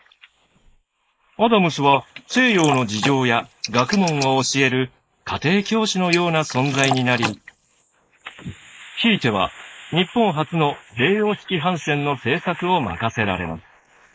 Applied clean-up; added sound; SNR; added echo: neural mask model Resemble Enhance denoiser.